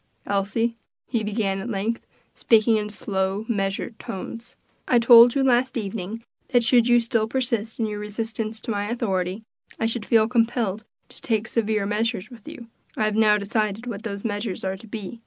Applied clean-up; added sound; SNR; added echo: none; none; none; none.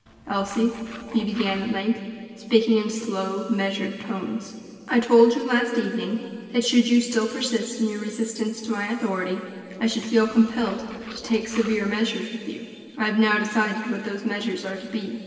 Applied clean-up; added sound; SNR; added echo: none; Tools; 18 dB; reverberation time 2.6 s.